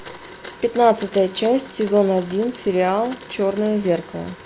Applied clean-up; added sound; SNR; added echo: none; Domestic sounds, home sounds; 16 dB; none.